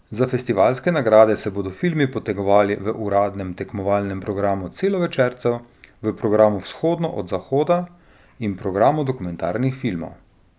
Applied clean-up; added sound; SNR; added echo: none; none; none; none.